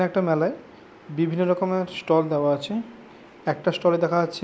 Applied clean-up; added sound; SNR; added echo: none; none; none; none.